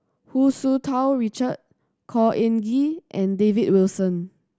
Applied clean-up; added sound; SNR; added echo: none; none; none; none.